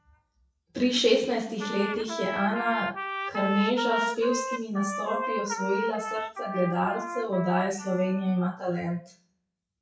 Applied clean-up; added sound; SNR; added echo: classical method WPE with log-MMSE.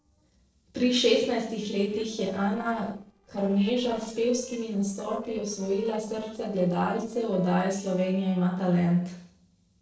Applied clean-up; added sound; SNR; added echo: neural separator model SepFormer DNS4.